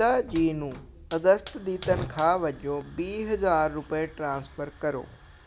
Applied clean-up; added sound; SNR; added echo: none; Hiss / Fire; 14 dB; none.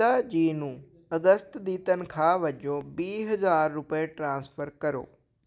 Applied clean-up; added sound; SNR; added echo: none; none; none; none.